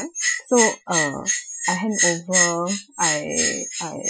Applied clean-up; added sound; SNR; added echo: classical method Wiener filter.